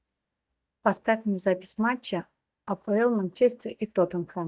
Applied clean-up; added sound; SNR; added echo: neural mask model DeepFilterNet 3.